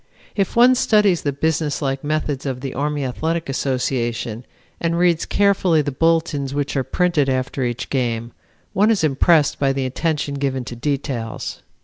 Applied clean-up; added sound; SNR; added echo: none; none; none; none.